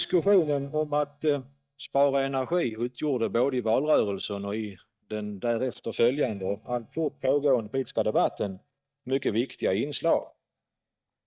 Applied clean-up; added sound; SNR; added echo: neural mask model DeepFilterNet 3.